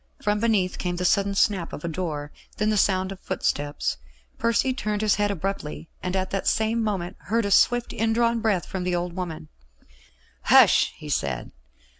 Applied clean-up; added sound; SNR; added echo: none; none; none; none.